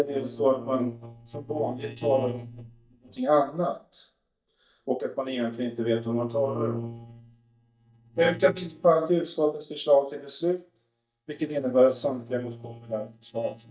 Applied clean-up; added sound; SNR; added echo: neural mask model DeepFilterNet 3.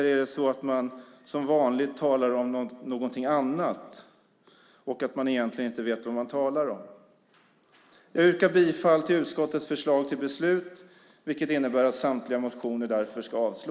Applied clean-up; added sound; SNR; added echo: none; none; none; none.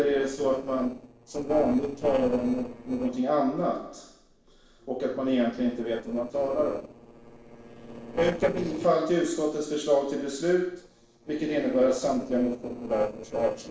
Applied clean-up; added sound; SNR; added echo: neural separator model SepFormer DNS4.